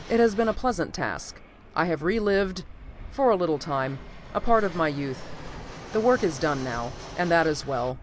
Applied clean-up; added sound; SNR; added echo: none; Fixed-wing aircraft, airplane; 15 dB; none.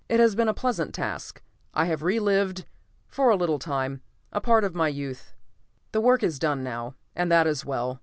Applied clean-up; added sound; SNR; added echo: none; none; none; none.